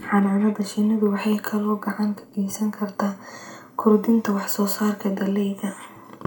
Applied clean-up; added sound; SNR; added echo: none; none; none; reverberation time 0.2 s.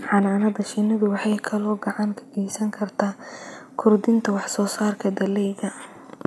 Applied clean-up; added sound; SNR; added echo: none; none; none; none.